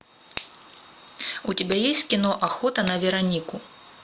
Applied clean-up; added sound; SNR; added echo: none; Finger snapping; 12 dB; none.